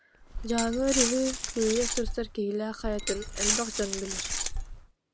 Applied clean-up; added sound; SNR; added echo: none; Glass; 1 dB; none.